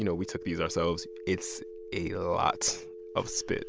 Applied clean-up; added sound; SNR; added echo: none; Telephone; 12 dB; none.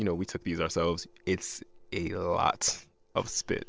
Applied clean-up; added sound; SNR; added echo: neural separator model SepFormer DNS4.